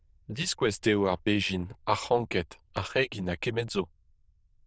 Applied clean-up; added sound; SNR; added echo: neural diffusion model UNIVERSE++.